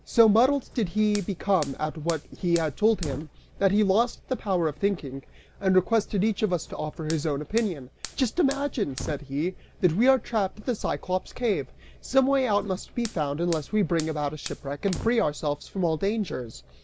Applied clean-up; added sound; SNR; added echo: none; Fire; 18 dB; none.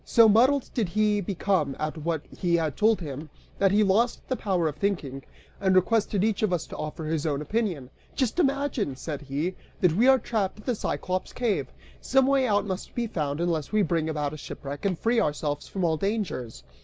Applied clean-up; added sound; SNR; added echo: none; none; none; none.